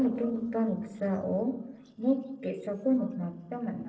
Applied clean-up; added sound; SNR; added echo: neural separator model SepFormer DNS4.